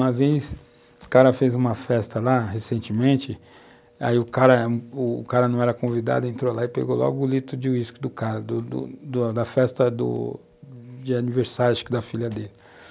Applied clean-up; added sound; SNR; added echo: none; none; none; none.